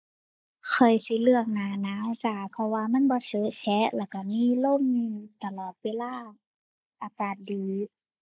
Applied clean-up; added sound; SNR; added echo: neural mask model Resemble Enhance denoiser.